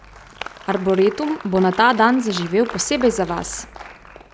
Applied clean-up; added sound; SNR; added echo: none; Applause; 16 dB; none.